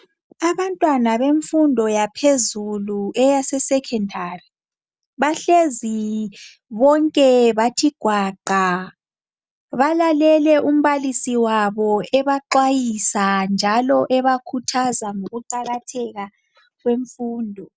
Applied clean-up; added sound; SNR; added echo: none; none; none; none.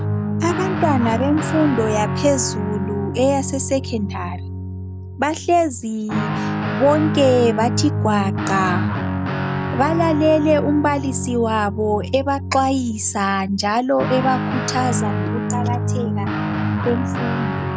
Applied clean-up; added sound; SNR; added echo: none; Guitar; 3 dB; none.